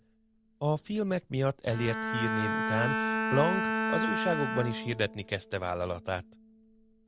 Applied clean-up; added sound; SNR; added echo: none; Bowed string instrument; 2 dB; none.